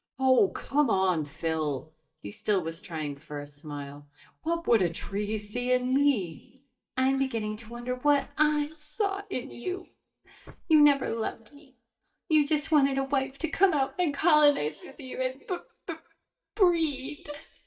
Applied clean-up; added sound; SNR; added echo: neural mask model DeepFilterNet 3.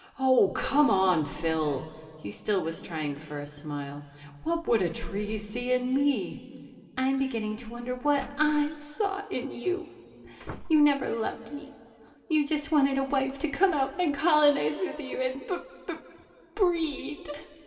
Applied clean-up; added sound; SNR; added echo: none; Slam; 16 dB; reverberation time 2.3 s.